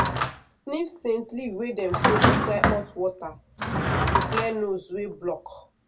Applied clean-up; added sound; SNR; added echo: none; Drawer open or close; -4 dB; reverberation time 0.1 s.